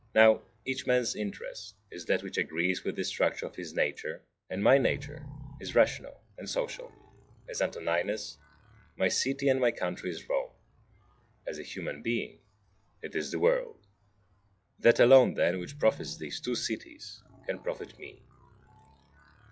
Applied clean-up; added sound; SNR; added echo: classical method log-MMSE.